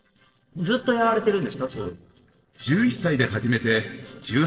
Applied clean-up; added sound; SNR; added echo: neural separator model SepFormer DNS4.